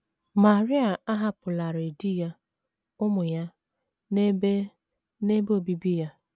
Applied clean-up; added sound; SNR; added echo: none; none; none; none.